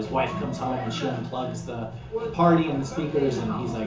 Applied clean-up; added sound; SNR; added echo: none; none; none; reverberation time 0.7 s.